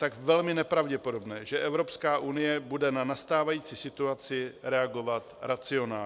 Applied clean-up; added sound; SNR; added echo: none; none; none; none.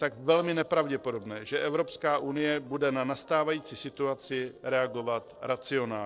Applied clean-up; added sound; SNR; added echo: neural separator model SepFormer DNS4.